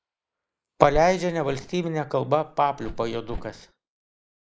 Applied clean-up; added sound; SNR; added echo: neural mask model Resemble Enhance denoiser.